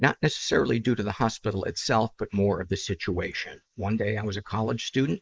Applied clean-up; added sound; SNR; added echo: neural mask model Resemble Enhance denoiser.